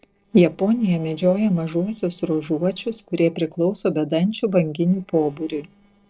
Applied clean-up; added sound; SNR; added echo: neural separator model SepFormer DNS4.